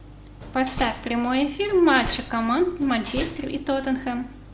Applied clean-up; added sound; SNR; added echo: none; Slam; 13 dB; none.